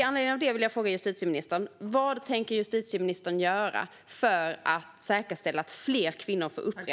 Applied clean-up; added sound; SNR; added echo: none; none; none; none.